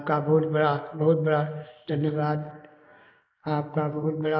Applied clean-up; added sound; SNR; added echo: neural mask model Resemble Enhance denoiser.